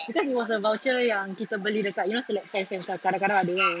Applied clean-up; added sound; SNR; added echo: none; none; none; none.